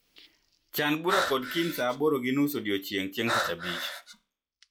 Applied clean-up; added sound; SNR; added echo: classical method log-MMSE.